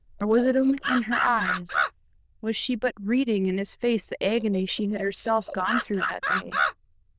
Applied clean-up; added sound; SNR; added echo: neural diffusion model UNIVERSE++.